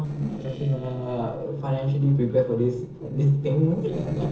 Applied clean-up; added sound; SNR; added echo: neural separator model SepFormer DNS4.